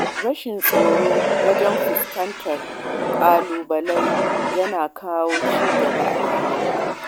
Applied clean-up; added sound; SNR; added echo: none; Fire; -2 dB; none.